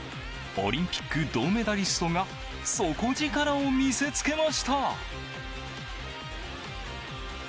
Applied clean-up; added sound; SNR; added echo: none; none; none; none.